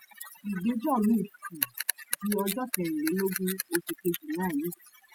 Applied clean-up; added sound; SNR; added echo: classical method spectral subtraction.